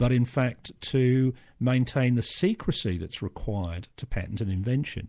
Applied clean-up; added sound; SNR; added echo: none; none; none; none.